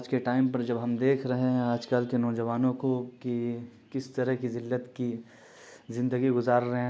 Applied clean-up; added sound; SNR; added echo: none; none; none; none.